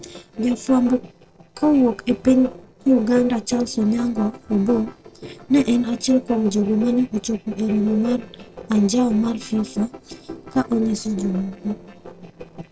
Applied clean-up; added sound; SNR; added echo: neural separator model SepFormer DNS4.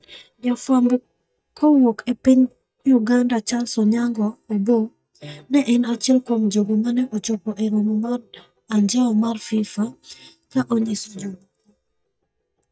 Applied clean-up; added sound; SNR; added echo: neural mask model DeepFilterNet 3.